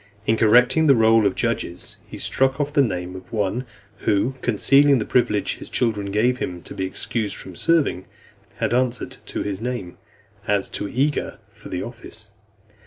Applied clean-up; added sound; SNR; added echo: none; none; none; none.